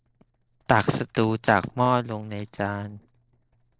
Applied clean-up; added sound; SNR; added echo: neural separator model SepFormer DNS4.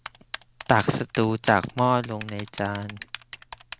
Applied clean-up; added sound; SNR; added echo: none; Typing; 16 dB; none.